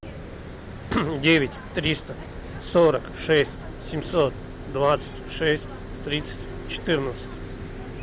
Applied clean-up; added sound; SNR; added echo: none; none; none; none.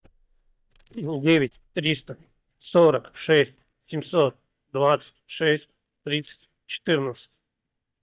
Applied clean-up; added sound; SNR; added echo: neural mask model DeepFilterNet 3.